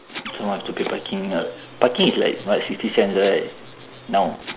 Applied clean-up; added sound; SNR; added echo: none; Domestic sounds, home sounds; 17 dB; none.